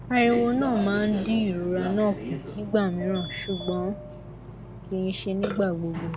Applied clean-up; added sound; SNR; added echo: none; Burping, eructation + Train; 9 dB; none.